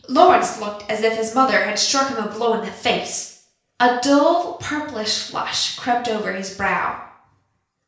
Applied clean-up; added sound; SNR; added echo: none; none; none; reverberation time 0.5 s.